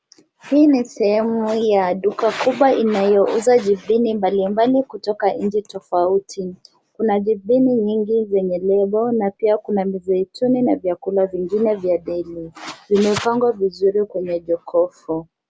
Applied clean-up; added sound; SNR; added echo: none; none; none; none.